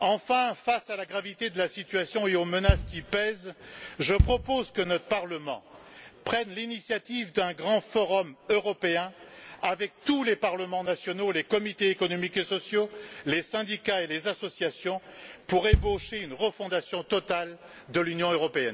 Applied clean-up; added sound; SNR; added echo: none; Bass drum; -2 dB; none.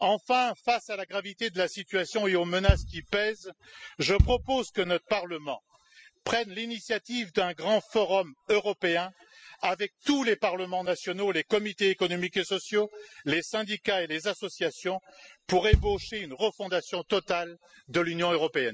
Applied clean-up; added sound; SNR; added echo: classical method spectral subtraction.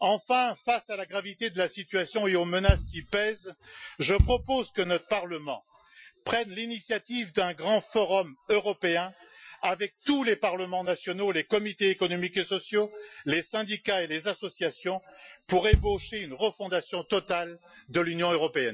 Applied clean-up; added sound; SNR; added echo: classical method Wiener filter.